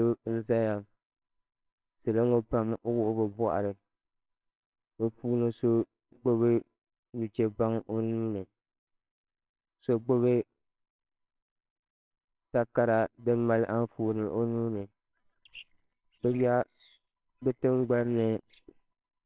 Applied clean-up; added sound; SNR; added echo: neural separator model SepFormer WHAMR!.